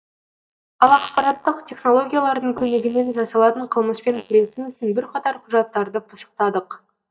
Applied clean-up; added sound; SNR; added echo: neural mask model DeepFilterNet 3.